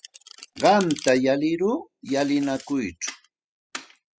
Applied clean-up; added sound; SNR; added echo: classical method spectral subtraction.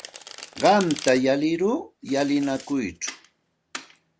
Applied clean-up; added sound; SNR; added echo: none; Domestic sounds, home sounds; 16 dB; none.